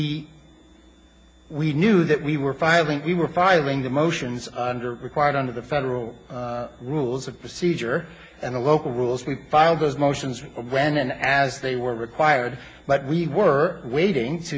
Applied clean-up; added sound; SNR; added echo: none; none; none; none.